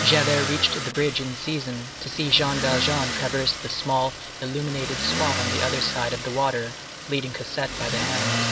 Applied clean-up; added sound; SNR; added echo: none; Motor vehicle (road); 3 dB; none.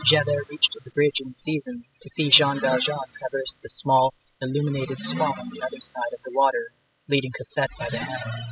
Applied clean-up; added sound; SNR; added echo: classical method spectral subtraction.